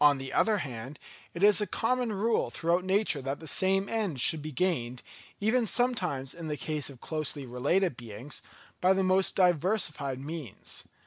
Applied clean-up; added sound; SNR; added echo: none; none; none; none.